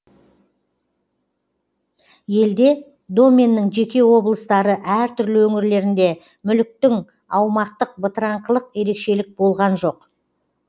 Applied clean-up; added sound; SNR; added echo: none; none; none; none.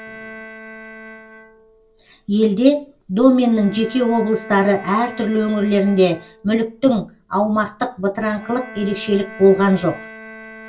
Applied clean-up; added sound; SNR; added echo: none; Bowed string instrument; 19 dB; reverberation time 0.2 s.